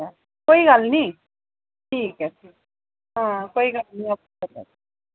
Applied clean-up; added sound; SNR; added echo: none; none; none; none.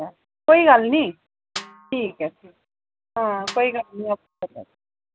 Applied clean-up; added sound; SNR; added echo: none; Snare drum; 18 dB; none.